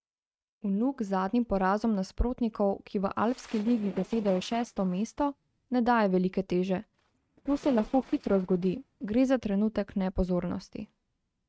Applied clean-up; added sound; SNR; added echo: neural mask model RNNoise.